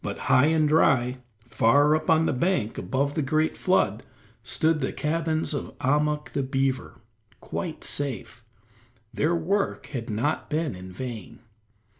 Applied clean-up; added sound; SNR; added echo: none; none; none; none.